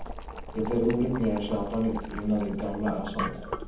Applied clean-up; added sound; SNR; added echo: none; Boiling; 7 dB; reverberation time 0.8 s.